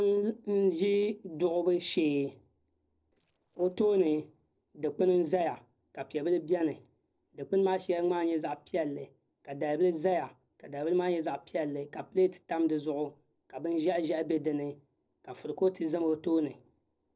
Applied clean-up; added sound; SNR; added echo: neural separator model SepFormer DNS4.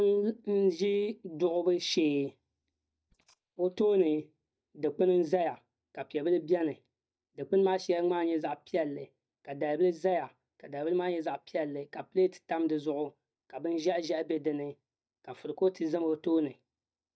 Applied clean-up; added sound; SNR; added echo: neural mask model DeepFilterNet 3.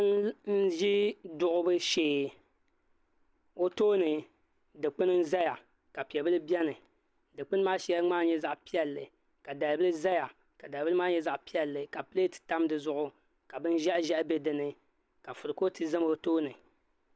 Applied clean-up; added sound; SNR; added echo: none; none; none; none.